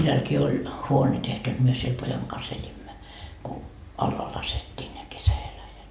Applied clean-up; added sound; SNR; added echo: none; none; none; none.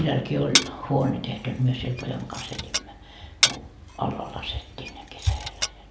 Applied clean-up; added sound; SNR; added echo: none; Glass; 2 dB; none.